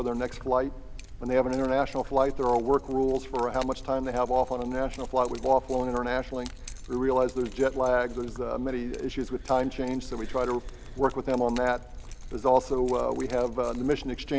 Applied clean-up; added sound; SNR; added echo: none; Keys jangling; 11 dB; none.